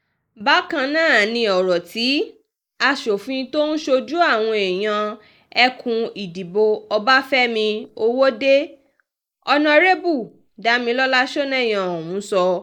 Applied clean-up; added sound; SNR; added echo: neural mask model Resemble Enhance denoiser.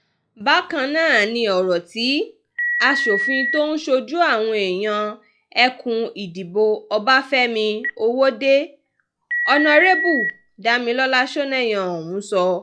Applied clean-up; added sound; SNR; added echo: classical method log-MMSE.